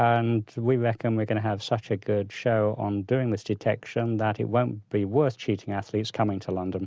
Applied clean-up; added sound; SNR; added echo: none; none; none; none.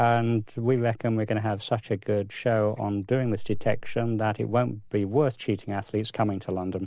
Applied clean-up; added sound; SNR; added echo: neural mask model DeepFilterNet 3.